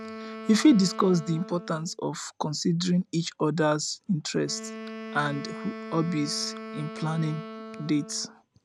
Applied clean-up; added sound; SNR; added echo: none; Wind instrument, woodwind instrument; 13 dB; none.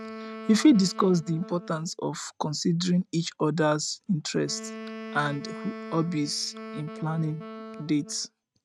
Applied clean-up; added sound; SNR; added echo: neural mask model RNNoise.